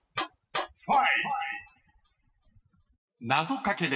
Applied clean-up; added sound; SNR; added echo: classical method Wiener filter.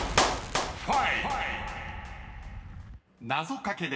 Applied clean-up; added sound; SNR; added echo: none; Clapping; 2 dB; none.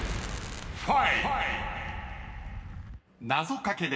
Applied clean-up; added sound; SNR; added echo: none; none; none; none.